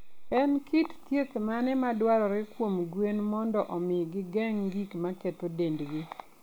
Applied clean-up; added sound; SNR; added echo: none; none; none; none.